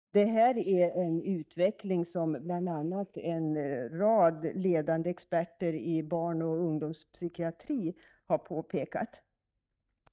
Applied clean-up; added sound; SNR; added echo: neural mask model DeepFilterNet 3.